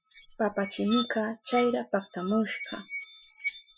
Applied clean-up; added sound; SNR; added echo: classical method Wiener filter.